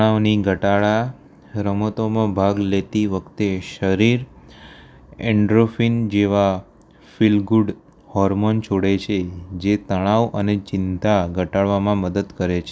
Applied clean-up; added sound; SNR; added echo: none; none; none; none.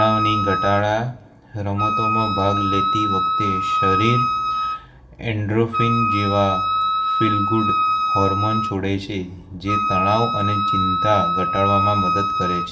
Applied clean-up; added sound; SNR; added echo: none; Wind instrument, woodwind instrument; -1 dB; reverberation time 0.7 s.